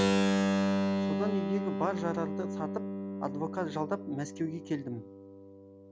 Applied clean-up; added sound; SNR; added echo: none; Keyboard (musical); -5 dB; none.